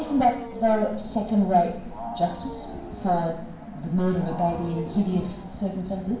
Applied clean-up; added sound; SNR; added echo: none; Wild animals; 15 dB; reverberation time 0.7 s.